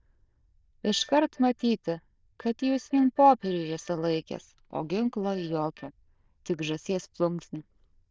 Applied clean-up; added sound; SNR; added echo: neural diffusion model UNIVERSE++.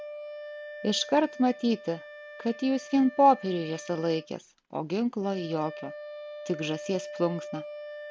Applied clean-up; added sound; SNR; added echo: none; Wind instrument, woodwind instrument; 13 dB; none.